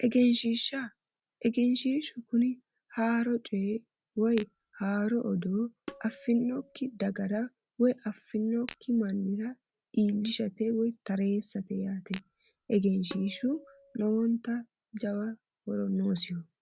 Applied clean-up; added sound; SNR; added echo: none; Tabla + Tap / Glass; 19 dB; none.